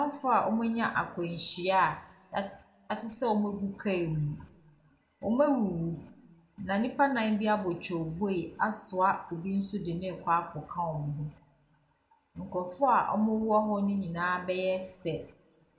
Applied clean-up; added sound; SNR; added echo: none; none; none; reverberation time 0.5 s.